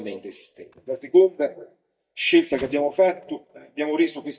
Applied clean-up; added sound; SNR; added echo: neural mask model DeepFilterNet 3.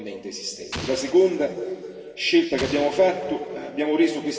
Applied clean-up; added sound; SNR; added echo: none; Explosion; 14 dB; reverberation time 2.5 s.